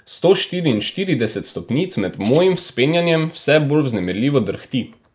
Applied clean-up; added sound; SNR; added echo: neural mask model Resemble Enhance denoiser.